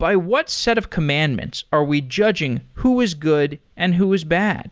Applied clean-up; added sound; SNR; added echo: none; none; none; none.